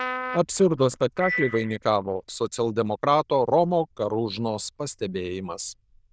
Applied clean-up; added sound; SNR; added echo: neural diffusion model UNIVERSE++.